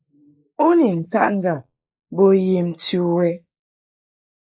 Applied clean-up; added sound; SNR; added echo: neural mask model Resemble Enhance denoiser.